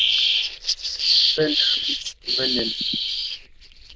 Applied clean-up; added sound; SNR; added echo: neural diffusion model UNIVERSE++.